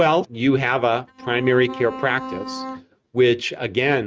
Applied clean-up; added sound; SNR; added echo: neural mask model RNNoise.